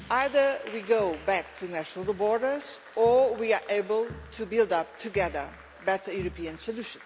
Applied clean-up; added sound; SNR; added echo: none; Applause + Crowd; 18 dB; none.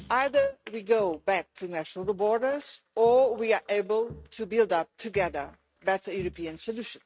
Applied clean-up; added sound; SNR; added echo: neural mask model RNNoise.